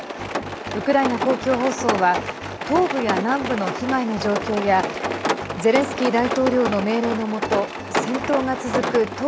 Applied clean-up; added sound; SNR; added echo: none; Rain; 4 dB; none.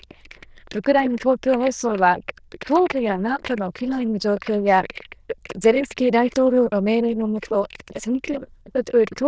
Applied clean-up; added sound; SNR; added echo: neural diffusion model UNIVERSE++.